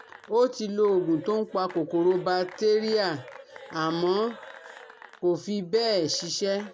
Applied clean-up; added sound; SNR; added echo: none; Applause / Cheering / Clapping; 20 dB; none.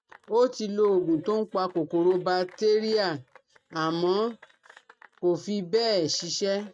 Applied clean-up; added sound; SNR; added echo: neural mask model RNNoise.